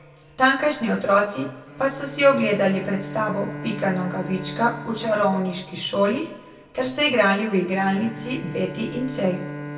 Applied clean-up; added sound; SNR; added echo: none; Bowed string instrument; 13 dB; reverberation time 0.2 s.